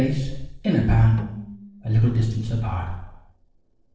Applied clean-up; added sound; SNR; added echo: neural separator model SepFormer DNS4.